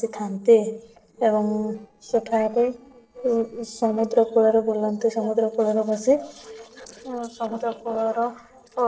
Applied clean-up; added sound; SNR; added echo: neural separator model SepFormer DNS4.